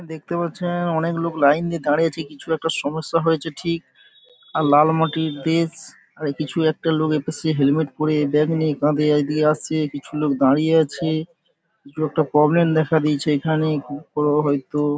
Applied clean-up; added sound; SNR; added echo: none; none; none; none.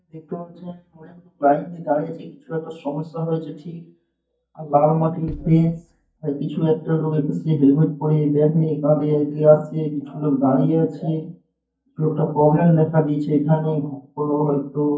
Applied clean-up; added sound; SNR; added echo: neural mask model DeepFilterNet 3.